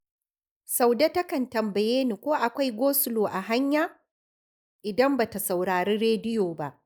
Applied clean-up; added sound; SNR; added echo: neural mask model Resemble Enhance denoiser.